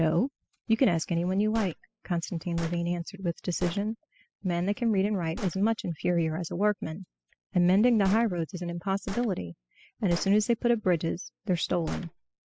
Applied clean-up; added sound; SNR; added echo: classical method spectral subtraction.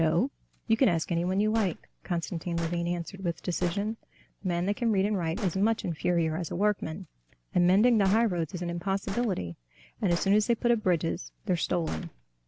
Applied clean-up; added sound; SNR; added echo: none; Gunshot, gunfire; 17 dB; none.